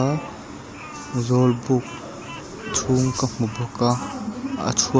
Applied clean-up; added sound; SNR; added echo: none; Slam + Bird vocalization, bird call, bird song; 17 dB; none.